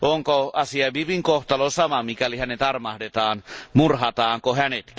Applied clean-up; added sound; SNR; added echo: none; none; none; none.